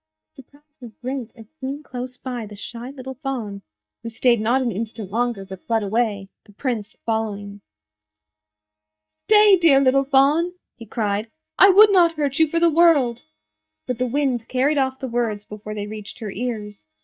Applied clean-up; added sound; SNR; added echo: neural mask model DeepFilterNet 3.